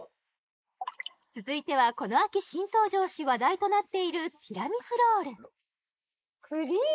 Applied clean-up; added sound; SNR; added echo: neural mask model Resemble Enhance denoiser.